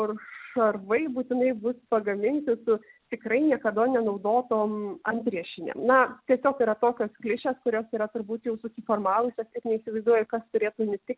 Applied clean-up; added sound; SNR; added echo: none; none; none; none.